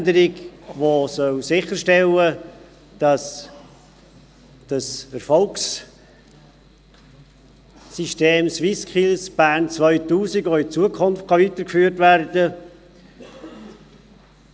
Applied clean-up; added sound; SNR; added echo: none; none; none; none.